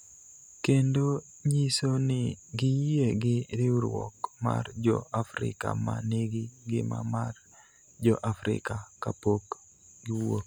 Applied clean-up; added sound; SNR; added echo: none; none; none; none.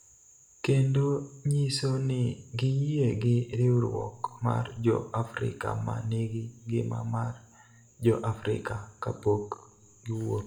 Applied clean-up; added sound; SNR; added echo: none; none; none; reverberation time 0.6 s.